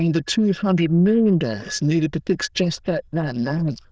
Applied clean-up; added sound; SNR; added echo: neural diffusion model UNIVERSE++.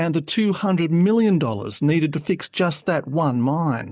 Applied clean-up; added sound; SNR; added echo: neural mask model DeepFilterNet 3.